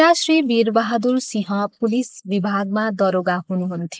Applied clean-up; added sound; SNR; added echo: neural mask model Resemble Enhance denoiser.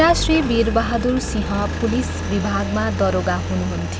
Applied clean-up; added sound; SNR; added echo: none; Engine; 4 dB; none.